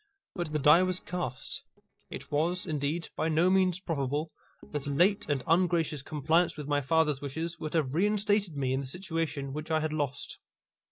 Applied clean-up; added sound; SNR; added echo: neural separator model SepFormer DNS4.